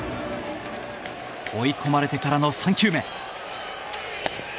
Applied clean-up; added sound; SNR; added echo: none; none; none; none.